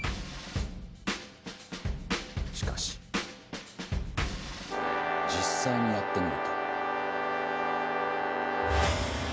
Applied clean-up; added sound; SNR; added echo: none; none; none; none.